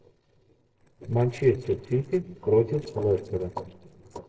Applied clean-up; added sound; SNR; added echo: neural separator model SepFormer DNS4.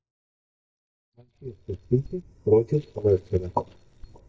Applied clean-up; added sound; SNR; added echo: neural mask model DeepFilterNet 3.